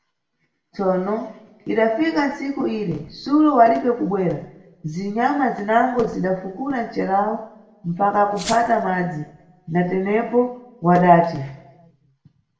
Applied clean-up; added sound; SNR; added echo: none; Glass; 16 dB; reverberation time 0.7 s.